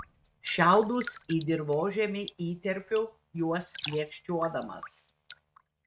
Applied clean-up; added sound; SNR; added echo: neural mask model RNNoise.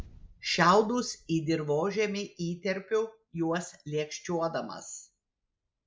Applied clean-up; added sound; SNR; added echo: none; none; none; none.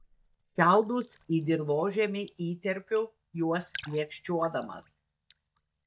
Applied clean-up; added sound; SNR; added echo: neural mask model DeepFilterNet 3.